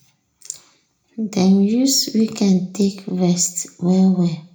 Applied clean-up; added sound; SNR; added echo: none; none; none; reverberation time 0.3 s.